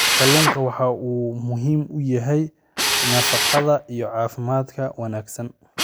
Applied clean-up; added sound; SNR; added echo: none; Drill; 2 dB; none.